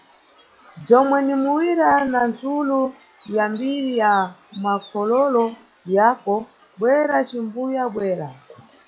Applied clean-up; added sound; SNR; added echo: classical method log-MMSE.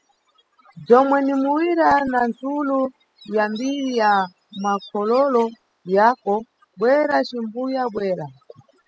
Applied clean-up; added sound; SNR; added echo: classical method spectral subtraction.